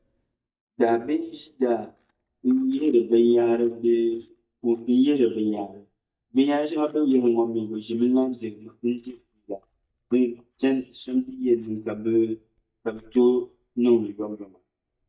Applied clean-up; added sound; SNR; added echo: neural mask model DeepFilterNet 3.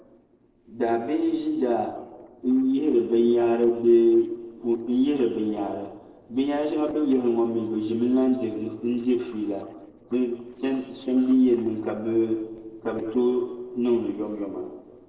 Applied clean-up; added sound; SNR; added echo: neural separator model SepFormer DNS4.